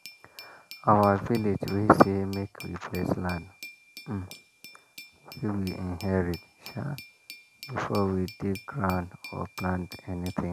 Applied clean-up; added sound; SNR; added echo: none; Glass; 19 dB; none.